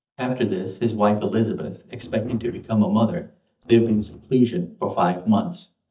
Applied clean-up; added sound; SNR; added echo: neural mask model DeepFilterNet 3.